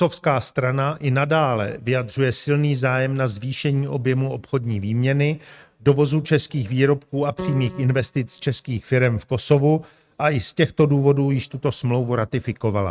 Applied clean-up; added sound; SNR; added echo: neural mask model RNNoise.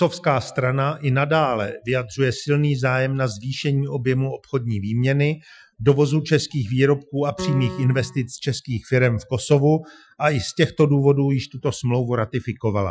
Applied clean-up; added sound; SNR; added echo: classical method Wiener filter.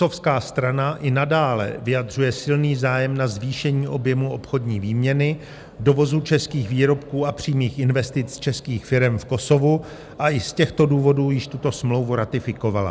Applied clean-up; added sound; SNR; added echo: none; none; none; none.